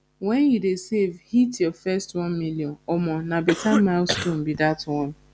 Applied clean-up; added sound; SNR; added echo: none; Cough; 3 dB; none.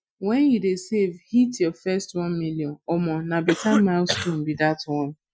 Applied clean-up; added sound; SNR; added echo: classical method Wiener filter.